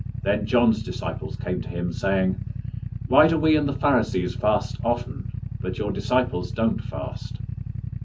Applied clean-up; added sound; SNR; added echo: none; Idling / Motorcycle; 6 dB; reverberation time 0.4 s.